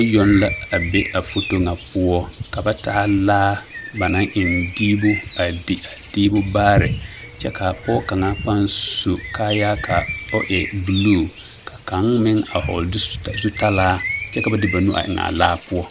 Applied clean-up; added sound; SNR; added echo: none; Bird; 11 dB; none.